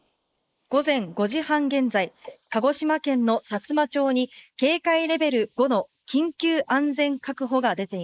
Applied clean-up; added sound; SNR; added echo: neural mask model Resemble Enhance denoiser.